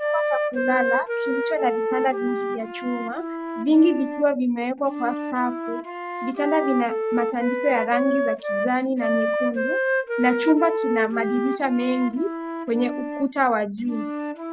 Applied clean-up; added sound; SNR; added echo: none; Wind instrument, woodwind instrument; 2 dB; none.